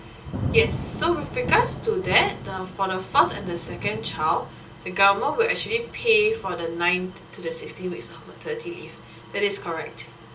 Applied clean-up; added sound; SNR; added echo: none; Thunder / Rain; 10 dB; reverberation time 0.2 s.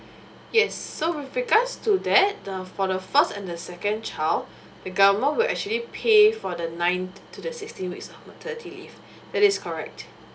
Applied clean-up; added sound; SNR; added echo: none; none; none; none.